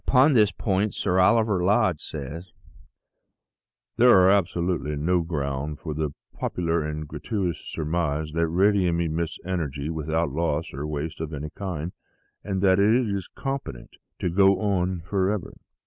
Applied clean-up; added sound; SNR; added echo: none; none; none; none.